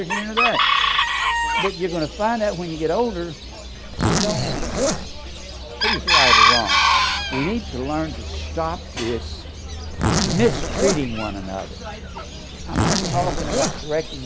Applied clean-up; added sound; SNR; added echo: none; Chicken, rooster + Zipper (clothing); -4 dB; none.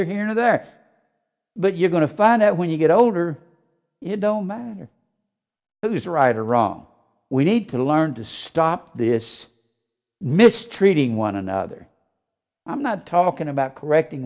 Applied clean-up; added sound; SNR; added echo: none; none; none; none.